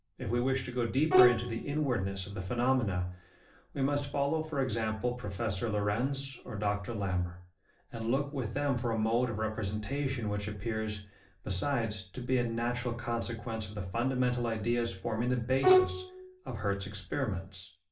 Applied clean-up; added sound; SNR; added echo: none; Bowed string instrument; -4 dB; reverberation time 0.4 s.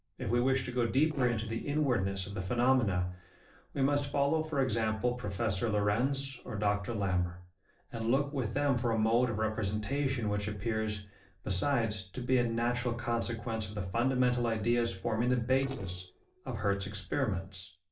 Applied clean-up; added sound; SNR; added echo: neural separator model SepFormer DNS4.